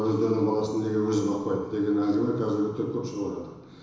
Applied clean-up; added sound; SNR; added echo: none; none; none; reverberation time 1.0 s.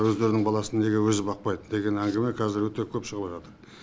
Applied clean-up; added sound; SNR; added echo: none; none; none; none.